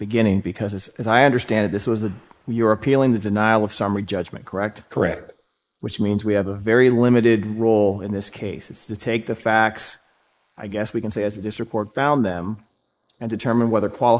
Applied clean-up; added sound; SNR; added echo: neural mask model Resemble Enhance denoiser.